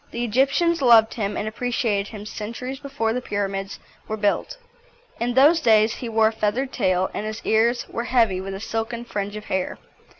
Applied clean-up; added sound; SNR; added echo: none; none; none; none.